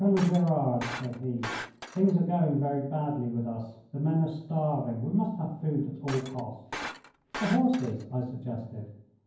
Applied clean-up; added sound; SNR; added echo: none; Shatter; 11 dB; reverberation time 0.9 s.